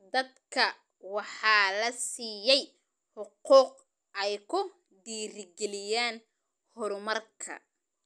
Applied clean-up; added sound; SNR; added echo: none; none; none; none.